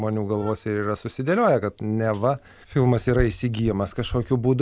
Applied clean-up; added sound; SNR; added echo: none; Bicycle; 15 dB; none.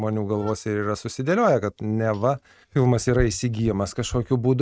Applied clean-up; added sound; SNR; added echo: neural mask model RNNoise.